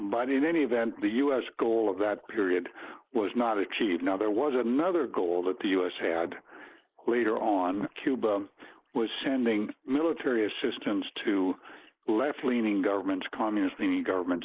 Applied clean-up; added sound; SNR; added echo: neural mask model Resemble Enhance denoiser.